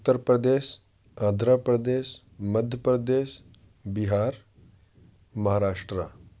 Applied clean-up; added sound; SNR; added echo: none; none; none; none.